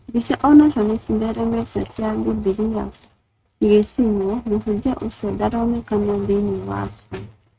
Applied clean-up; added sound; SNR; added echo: neural mask model RNNoise.